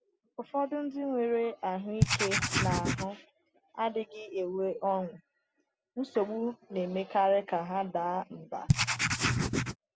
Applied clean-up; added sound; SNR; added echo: none; Writing; -5 dB; none.